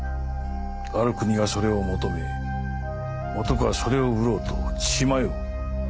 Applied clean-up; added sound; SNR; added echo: none; none; none; none.